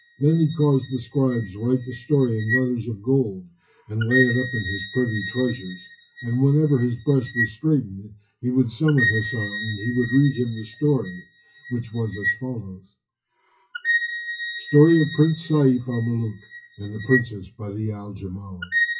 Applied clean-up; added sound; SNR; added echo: classical method WPE with log-MMSE.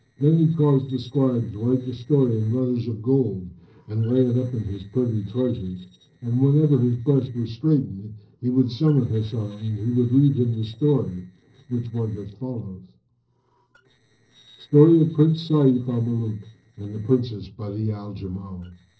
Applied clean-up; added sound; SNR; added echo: neural separator model SepFormer DNS4.